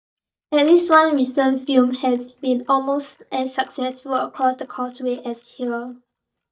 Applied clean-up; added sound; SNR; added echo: neural mask model DeepFilterNet 3.